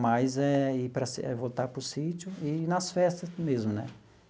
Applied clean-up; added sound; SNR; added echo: none; none; none; none.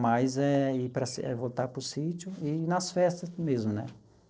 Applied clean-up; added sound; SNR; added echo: neural separator model SepFormer DNS4.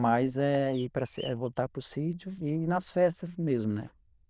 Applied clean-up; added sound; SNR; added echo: neural diffusion model UNIVERSE++.